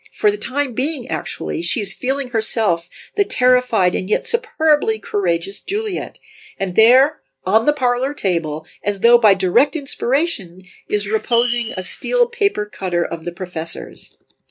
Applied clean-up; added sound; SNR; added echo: neural mask model RNNoise.